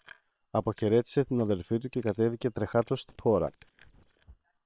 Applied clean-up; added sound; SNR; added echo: neural separator model SepFormer WHAM!.